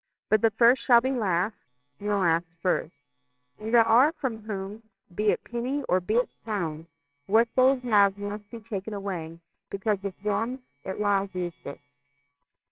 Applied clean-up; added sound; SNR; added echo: neural separator model SepFormer WHAMR!.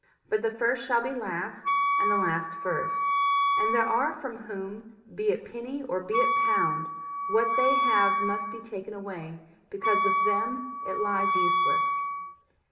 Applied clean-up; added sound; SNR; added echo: none; Wind instrument, woodwind instrument; -4 dB; reverberation time 2.1 s.